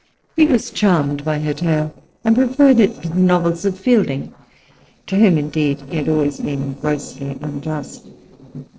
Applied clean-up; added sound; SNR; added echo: neural separator model SepFormer DNS4.